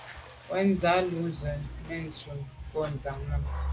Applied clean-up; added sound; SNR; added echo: none; Water / Splash, splatter; 19 dB; none.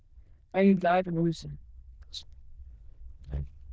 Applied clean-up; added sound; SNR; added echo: neural diffusion model UNIVERSE++.